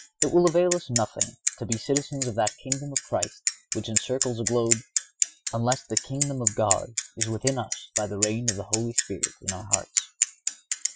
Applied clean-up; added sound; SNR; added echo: classical method Wiener filter.